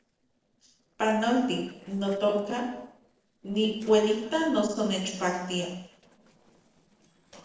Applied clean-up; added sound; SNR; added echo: neural separator model SepFormer DNS4.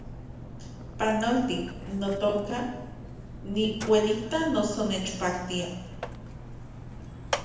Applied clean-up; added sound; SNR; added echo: none; Mechanisms; 9 dB; reverberation time 0.9 s.